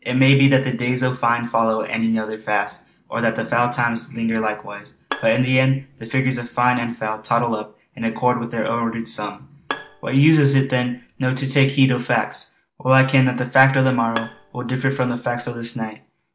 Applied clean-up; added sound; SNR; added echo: none; Bowed string instrument; 16 dB; none.